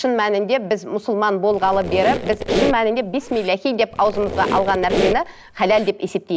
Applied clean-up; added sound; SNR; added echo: none; Squeak; 5 dB; none.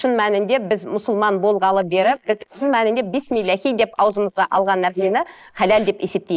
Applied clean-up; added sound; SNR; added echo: neural mask model Resemble Enhance denoiser.